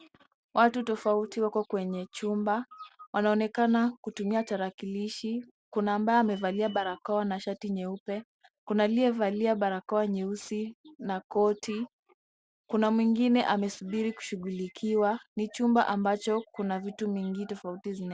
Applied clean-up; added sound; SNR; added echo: none; none; none; none.